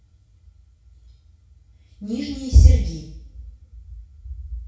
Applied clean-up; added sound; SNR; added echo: none; none; none; reverberation time 0.6 s.